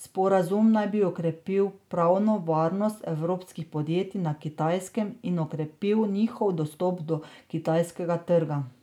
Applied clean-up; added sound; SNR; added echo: none; none; none; none.